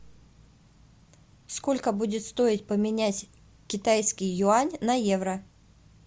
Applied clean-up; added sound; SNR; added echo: none; none; none; none.